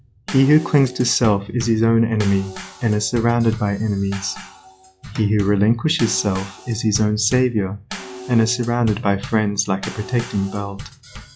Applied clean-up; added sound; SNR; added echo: classical method log-MMSE.